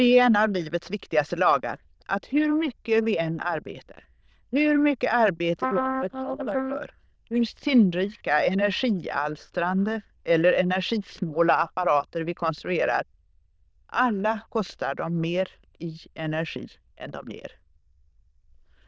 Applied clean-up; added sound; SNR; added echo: neural diffusion model UNIVERSE++.